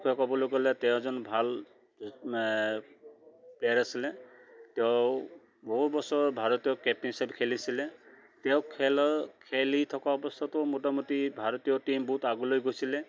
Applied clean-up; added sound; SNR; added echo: none; none; none; none.